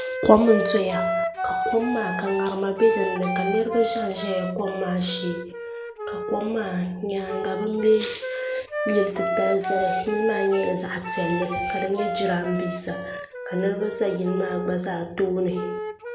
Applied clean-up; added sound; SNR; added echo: none; Wind instrument, woodwind instrument; 6 dB; none.